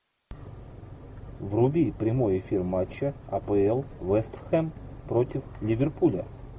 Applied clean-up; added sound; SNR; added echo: none; none; none; none.